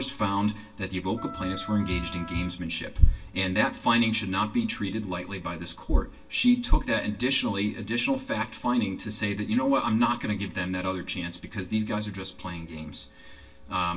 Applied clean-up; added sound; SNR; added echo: none; Wind instrument, woodwind instrument; 15 dB; reverberation time 0.2 s.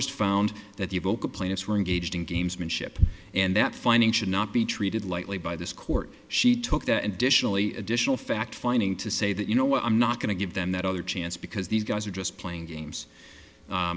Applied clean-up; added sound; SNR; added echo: none; none; none; none.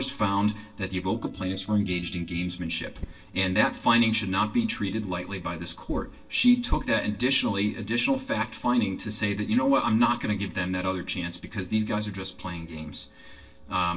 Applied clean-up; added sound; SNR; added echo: neural separator model SepFormer DNS4.